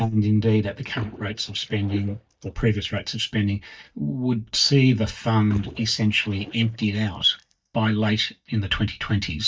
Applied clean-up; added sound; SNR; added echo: neural mask model DeepFilterNet 3.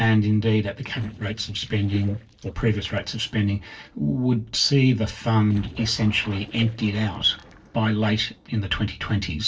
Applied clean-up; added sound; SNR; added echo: neural separator model SepFormer DNS4.